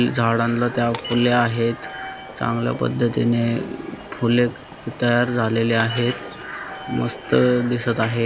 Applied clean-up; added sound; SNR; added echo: none; Walk, footsteps / Subway, metro, underground; 15 dB; none.